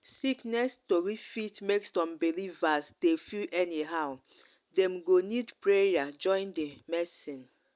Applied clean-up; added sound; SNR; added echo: none; none; none; none.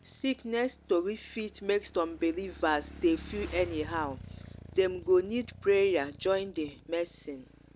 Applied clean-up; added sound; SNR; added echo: none; Motorcycle / Engine; 17 dB; none.